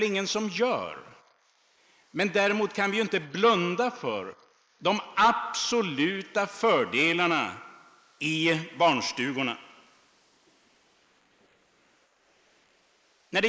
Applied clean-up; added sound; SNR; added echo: neural mask model Resemble Enhance denoiser.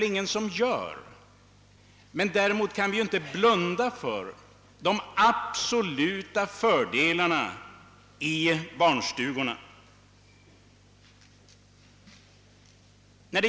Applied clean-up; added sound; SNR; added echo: none; none; none; none.